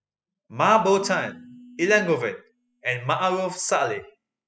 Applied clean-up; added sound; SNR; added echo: classical method spectral subtraction.